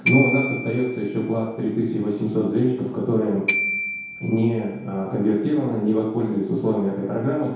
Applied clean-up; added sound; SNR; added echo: none; Glockenspiel; 9 dB; reverberation time 0.8 s.